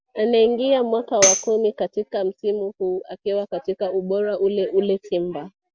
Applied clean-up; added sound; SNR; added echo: none; Tambourine; 3 dB; none.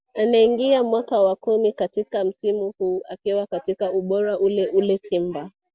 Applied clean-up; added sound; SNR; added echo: none; none; none; none.